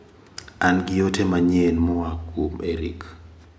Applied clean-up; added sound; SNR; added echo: none; none; none; none.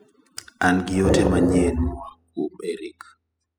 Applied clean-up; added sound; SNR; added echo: classical method spectral subtraction.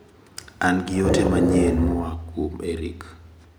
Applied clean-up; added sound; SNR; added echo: none; Growling; -1 dB; none.